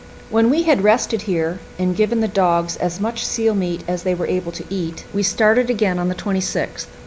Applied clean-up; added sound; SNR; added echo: none; none; none; none.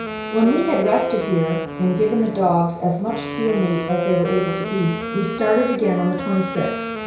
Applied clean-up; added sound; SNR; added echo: none; Wind instrument, woodwind instrument; 7 dB; reverberation time 0.6 s.